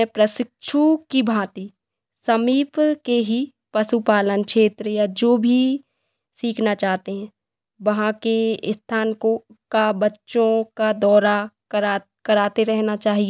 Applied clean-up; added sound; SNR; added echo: none; none; none; none.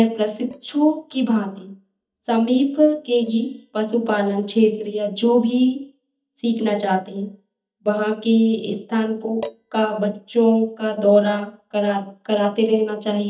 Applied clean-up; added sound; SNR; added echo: neural mask model DeepFilterNet 3.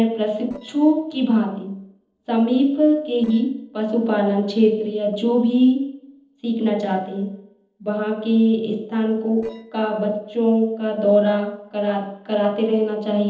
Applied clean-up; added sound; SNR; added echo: neural separator model SepFormer DNS4.